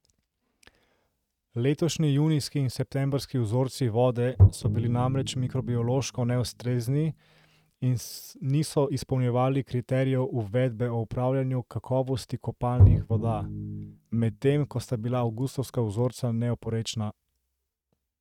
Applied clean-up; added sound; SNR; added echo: neural mask model RNNoise.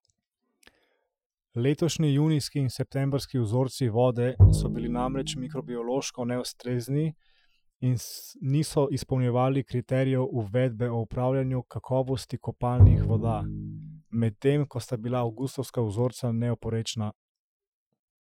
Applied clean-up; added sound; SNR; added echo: classical method Wiener filter.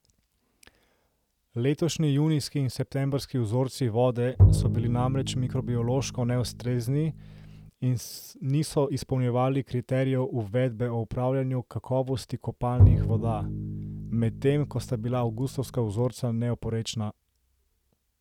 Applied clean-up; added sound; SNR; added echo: none; Bowed string instrument; -1 dB; none.